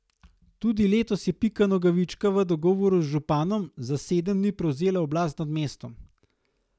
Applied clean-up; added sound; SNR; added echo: none; none; none; none.